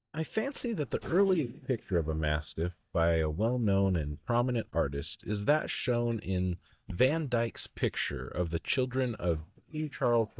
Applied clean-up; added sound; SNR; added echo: neural mask model DeepFilterNet 3.